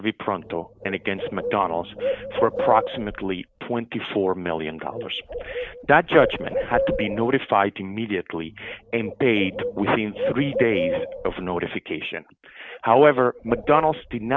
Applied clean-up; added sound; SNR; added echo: none; Bird; 8 dB; none.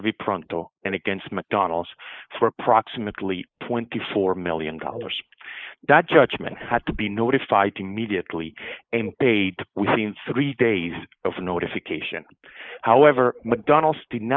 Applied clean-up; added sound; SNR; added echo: neural mask model Resemble Enhance denoiser.